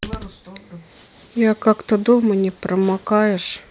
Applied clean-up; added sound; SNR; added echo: none; none; none; none.